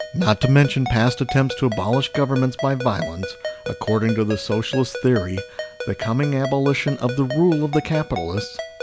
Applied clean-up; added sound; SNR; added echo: none; Ringtone; 10 dB; none.